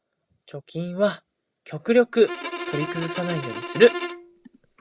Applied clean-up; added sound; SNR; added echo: none; Bowed string instrument; 9 dB; none.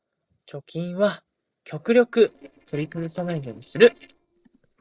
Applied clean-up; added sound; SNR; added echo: neural separator model SepFormer DNS4.